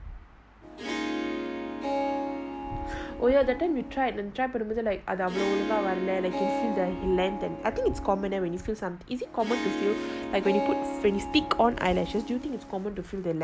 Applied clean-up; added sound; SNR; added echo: none; Harp; 5 dB; none.